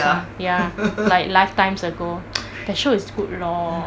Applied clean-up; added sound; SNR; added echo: none; none; none; none.